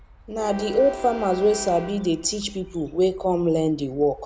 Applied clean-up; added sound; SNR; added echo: none; Train; 15 dB; none.